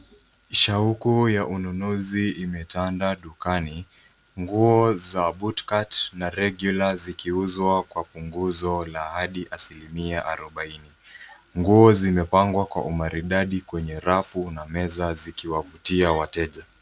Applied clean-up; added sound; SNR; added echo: none; none; none; none.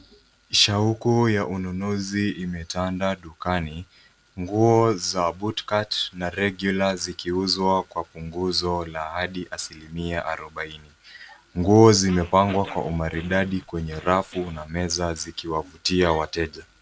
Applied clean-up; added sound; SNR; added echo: none; Growling; 19 dB; none.